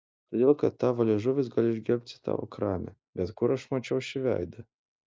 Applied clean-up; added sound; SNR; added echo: none; none; none; none.